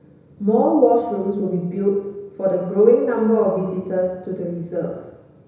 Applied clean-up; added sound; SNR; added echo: none; none; none; reverberation time 1.0 s.